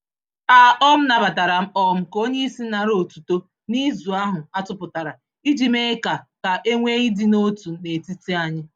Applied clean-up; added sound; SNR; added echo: none; none; none; none.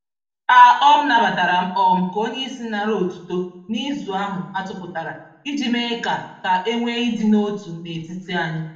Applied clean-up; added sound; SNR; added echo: none; none; none; reverberation time 0.6 s.